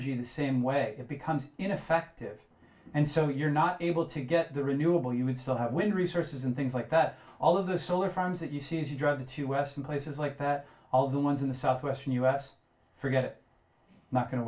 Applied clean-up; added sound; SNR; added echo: none; none; none; reverberation time 0.2 s.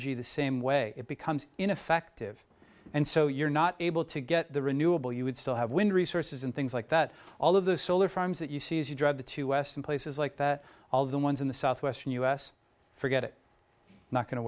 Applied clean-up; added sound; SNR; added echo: none; none; none; none.